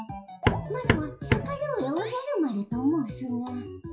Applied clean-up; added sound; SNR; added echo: classical method WPE with log-MMSE.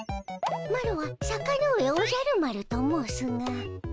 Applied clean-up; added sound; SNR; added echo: none; none; none; none.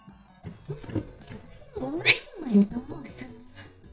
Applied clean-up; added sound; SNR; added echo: neural mask model DeepFilterNet 3.